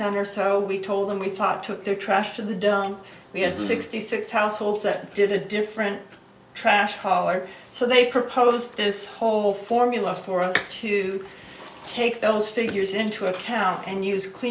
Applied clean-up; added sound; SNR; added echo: none; none; none; none.